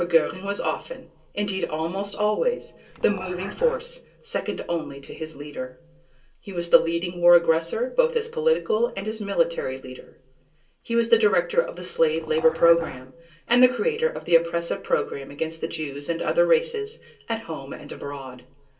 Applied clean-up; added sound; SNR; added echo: none; Dog; 15 dB; reverberation time 0.2 s.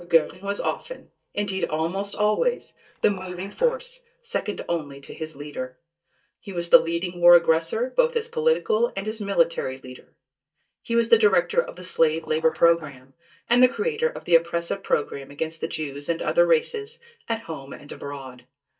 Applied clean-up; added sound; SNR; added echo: neural mask model DeepFilterNet 3.